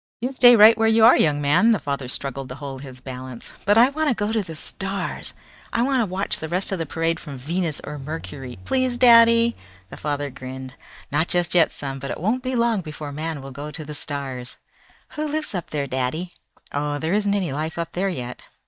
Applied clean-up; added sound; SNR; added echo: neural mask model DeepFilterNet 3.